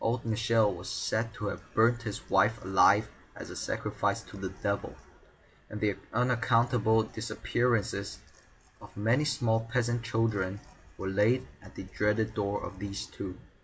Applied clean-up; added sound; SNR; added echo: none; none; none; none.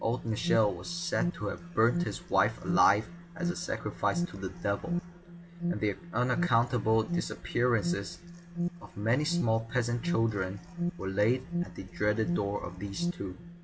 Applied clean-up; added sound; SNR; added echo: none; Alarm; 6 dB; none.